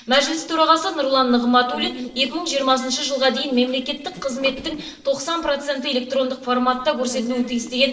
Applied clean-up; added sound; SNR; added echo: neural separator model SepFormer DNS4.